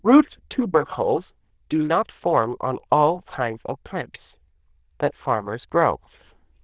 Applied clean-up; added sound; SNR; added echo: neural diffusion model UNIVERSE++.